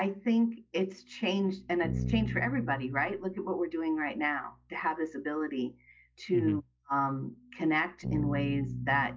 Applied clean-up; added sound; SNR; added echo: classical method log-MMSE.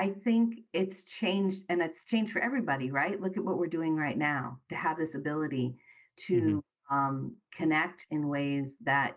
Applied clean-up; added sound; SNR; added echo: neural mask model Resemble Enhance denoiser.